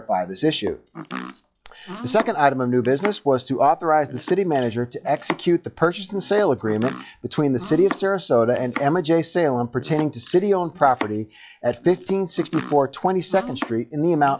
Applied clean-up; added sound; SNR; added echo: classical method log-MMSE.